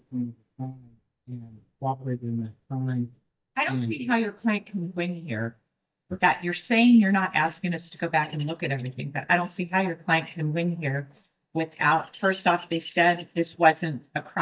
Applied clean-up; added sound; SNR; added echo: neural mask model DeepFilterNet 3.